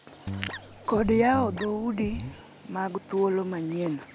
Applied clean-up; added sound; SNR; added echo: none; Guitar; 9 dB; none.